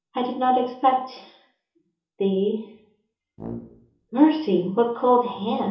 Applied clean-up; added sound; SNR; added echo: none; Brass instrument; 14 dB; reverberation time 0.6 s.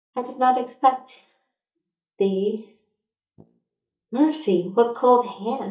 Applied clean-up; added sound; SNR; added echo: neural mask model DeepFilterNet 3.